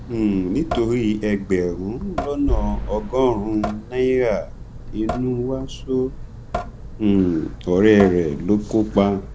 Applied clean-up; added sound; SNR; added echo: none; Drip / Sink (filling or washing) / Water tap, faucet + Boom; 9 dB; none.